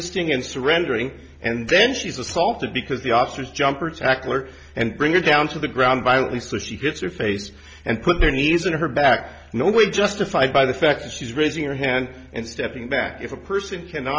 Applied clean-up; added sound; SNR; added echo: none; none; none; none.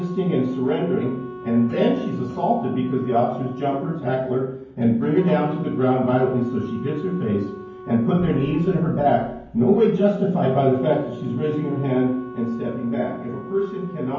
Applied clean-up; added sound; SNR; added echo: none; Wind instrument, woodwind instrument; 16 dB; reverberation time 0.9 s.